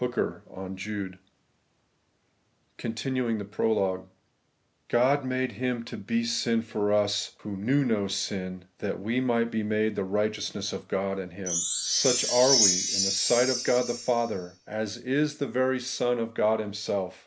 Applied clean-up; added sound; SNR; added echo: none; Chime; 0 dB; none.